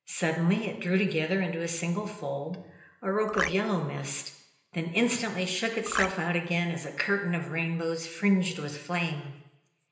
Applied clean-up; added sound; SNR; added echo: none; Marimba, xylophone; 1 dB; reverberation time 0.9 s.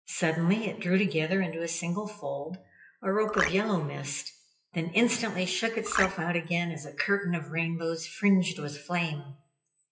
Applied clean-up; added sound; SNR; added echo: classical method WPE with log-MMSE.